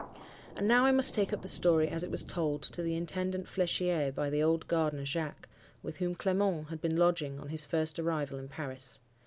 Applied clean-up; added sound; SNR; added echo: none; Thunder; 20 dB; none.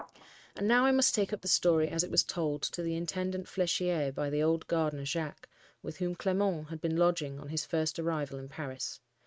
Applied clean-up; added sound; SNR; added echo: neural mask model RNNoise.